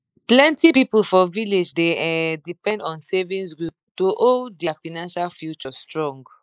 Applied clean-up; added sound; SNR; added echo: neural mask model Resemble Enhance denoiser.